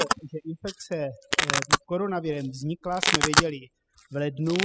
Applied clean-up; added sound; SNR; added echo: classical method spectral subtraction.